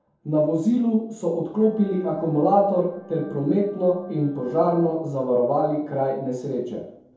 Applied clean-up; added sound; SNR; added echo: none; Organ; 19 dB; reverberation time 0.7 s.